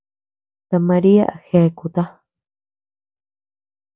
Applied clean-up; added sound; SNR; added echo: none; none; none; none.